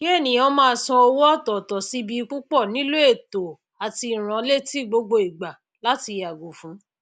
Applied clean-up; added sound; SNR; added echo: none; none; none; none.